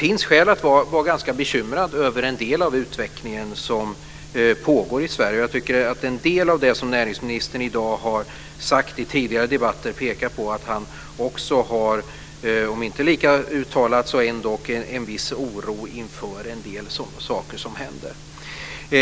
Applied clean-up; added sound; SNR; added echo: none; none; none; none.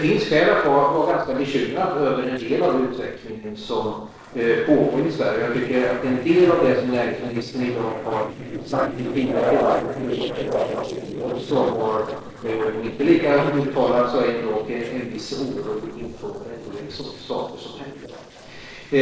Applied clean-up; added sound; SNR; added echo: neural separator model SepFormer DNS4.